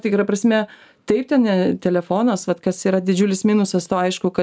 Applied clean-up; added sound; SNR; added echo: none; none; none; none.